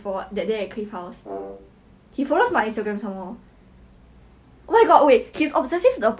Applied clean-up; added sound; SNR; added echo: none; Brass instrument; 16 dB; none.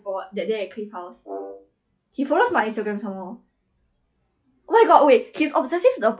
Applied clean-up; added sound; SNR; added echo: classical method log-MMSE.